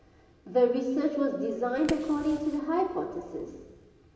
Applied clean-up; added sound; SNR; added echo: none; Fire; 17 dB; reverberation time 1.3 s.